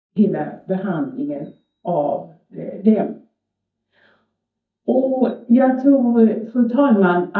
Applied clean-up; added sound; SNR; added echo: neural mask model DeepFilterNet 3.